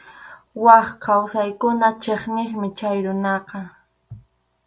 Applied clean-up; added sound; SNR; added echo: none; none; none; none.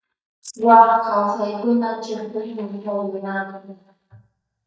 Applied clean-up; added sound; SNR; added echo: neural mask model DeepFilterNet 3.